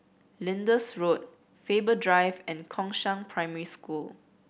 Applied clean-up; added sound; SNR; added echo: none; none; none; none.